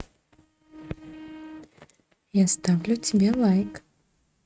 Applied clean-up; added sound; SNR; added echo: neural mask model RNNoise.